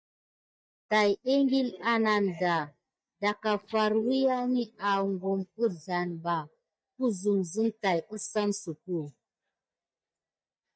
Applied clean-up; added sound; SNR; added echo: neural mask model DeepFilterNet 3.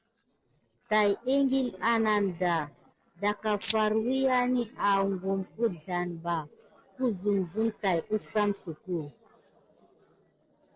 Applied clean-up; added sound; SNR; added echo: neural separator model SepFormer DNS4.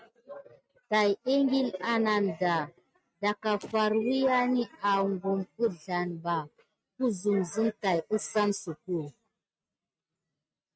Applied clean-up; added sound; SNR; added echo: neural mask model RNNoise.